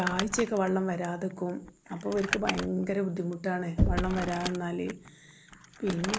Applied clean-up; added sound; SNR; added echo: none; Crumpling, crinkling + Knock; 4 dB; none.